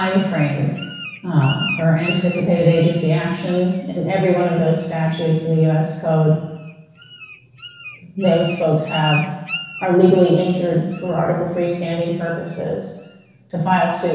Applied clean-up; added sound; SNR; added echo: none; Bird; 16 dB; reverberation time 1.1 s.